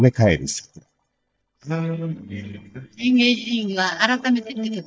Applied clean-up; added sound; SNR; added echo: neural mask model DeepFilterNet 3.